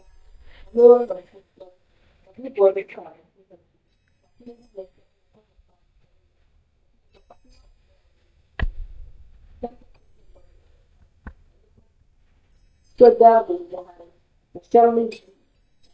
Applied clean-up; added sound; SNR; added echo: neural mask model DeepFilterNet 3.